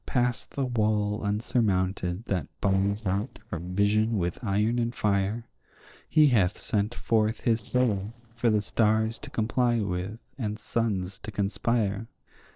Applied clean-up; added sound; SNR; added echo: neural separator model SepFormer DNS4.